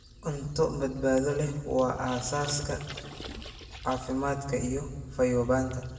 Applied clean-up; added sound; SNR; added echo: none; Water / Splash, splatter; 19 dB; reverberation time 1.4 s.